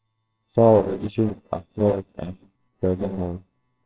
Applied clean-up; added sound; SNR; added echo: neural separator model SepFormer WHAMR!.